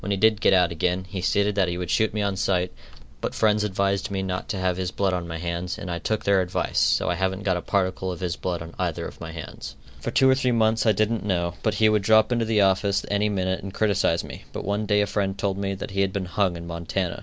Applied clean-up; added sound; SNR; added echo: none; none; none; none.